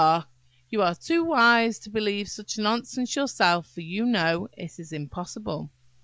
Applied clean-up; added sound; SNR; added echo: none; none; none; none.